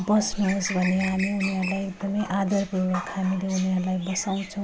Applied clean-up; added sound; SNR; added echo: none; Bird; 9 dB; none.